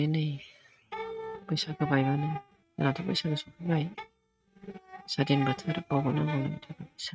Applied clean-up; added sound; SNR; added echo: neural mask model RNNoise.